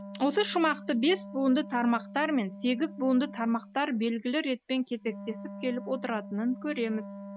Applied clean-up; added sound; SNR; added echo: none; Wind instrument, woodwind instrument; 14 dB; none.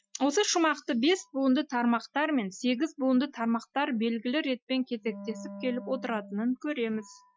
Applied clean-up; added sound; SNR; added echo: classical method Wiener filter.